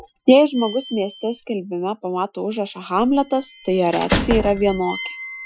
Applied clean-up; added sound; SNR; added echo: classical method Wiener filter.